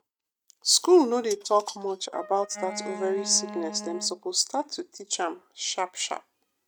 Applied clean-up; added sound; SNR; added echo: neural mask model RNNoise.